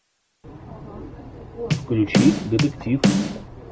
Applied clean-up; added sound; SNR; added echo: none; Bass drum / Snare drum; -4 dB; none.